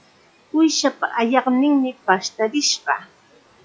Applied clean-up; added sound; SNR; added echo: classical method log-MMSE.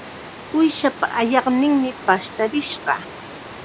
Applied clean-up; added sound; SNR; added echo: none; Water; 15 dB; none.